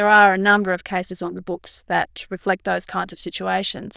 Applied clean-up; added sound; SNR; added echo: neural diffusion model UNIVERSE++.